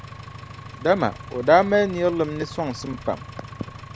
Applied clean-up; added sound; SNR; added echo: none; Engine; 15 dB; none.